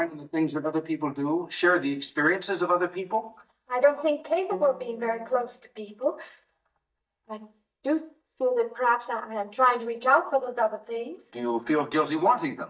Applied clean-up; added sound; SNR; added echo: neural mask model DeepFilterNet 3.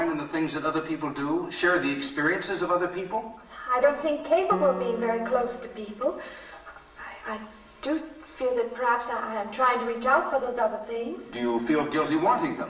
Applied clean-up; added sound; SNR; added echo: none; Piano; 13 dB; reverberation time 0.8 s.